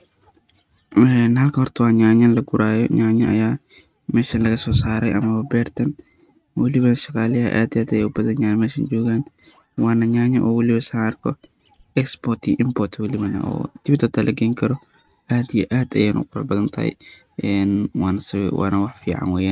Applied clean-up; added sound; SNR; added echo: neural mask model RNNoise.